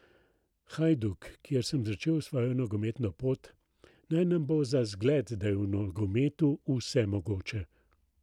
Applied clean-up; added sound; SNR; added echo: none; none; none; none.